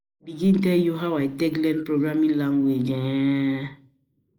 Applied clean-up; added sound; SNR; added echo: neural mask model Resemble Enhance denoiser.